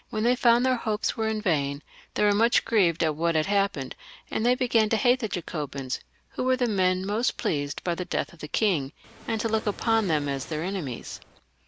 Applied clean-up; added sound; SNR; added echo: none; Waves, surf; 18 dB; none.